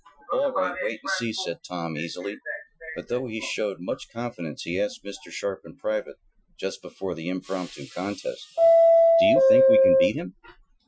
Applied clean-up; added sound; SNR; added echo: classical method Wiener filter.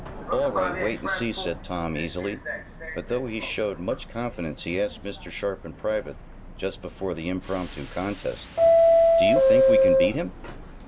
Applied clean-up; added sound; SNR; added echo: none; Subway, metro, underground; -5 dB; none.